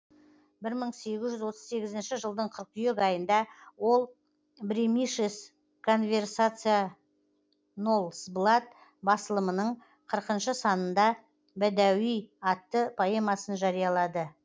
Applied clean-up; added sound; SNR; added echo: none; none; none; none.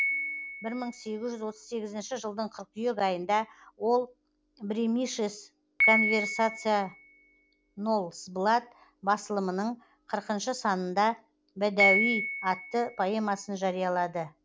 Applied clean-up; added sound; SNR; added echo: none; Piano; 4 dB; none.